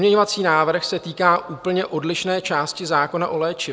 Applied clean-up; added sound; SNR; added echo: none; none; none; none.